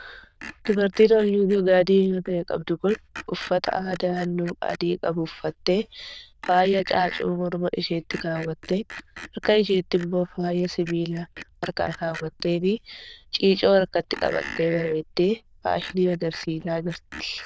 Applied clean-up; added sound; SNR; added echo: neural diffusion model UNIVERSE++.